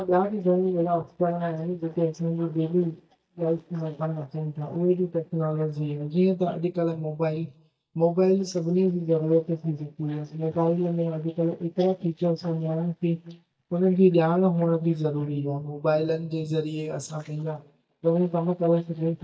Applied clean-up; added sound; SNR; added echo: neural mask model DeepFilterNet 3.